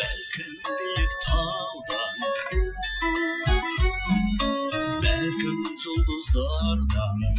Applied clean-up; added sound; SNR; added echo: classical method Wiener filter.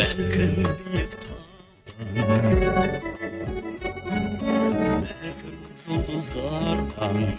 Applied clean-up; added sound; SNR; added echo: neural mask model RNNoise.